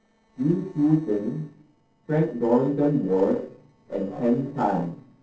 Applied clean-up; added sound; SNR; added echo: neural separator model SepFormer DNS4.